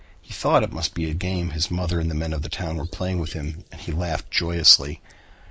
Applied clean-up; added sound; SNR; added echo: neural mask model Resemble Enhance denoiser.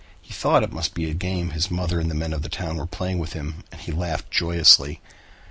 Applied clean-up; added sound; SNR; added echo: none; none; none; none.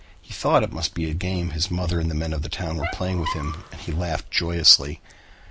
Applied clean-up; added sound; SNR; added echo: none; Squeak; 10 dB; none.